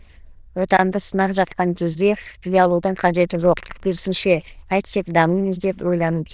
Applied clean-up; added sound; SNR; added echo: neural diffusion model UNIVERSE++.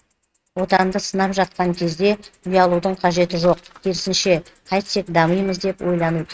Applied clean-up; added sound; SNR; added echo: neural mask model RNNoise.